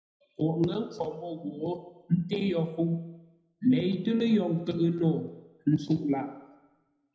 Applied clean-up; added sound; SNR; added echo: none; none; none; reverberation time 0.8 s.